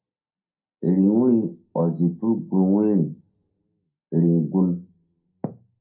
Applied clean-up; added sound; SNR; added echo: none; none; none; reverberation time 0.3 s.